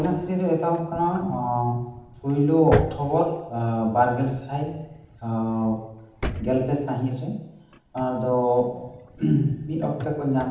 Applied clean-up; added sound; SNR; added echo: none; Drawer open or close; 11 dB; reverberation time 0.8 s.